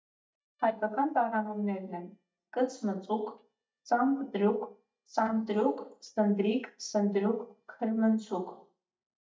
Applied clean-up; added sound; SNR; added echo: neural mask model DeepFilterNet 3.